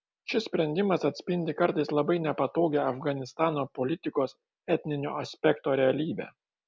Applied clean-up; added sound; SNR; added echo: none; none; none; none.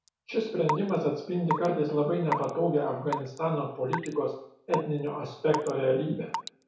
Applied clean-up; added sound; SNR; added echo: none; Raindrop / Drip / Water tap, faucet; 9 dB; reverberation time 0.6 s.